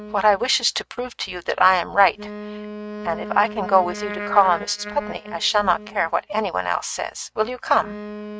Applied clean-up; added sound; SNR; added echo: neural mask model RNNoise.